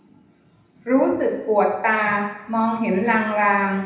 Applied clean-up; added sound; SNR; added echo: none; none; none; reverberation time 0.9 s.